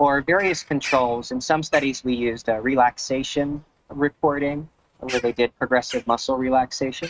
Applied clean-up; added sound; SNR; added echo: neural mask model RNNoise.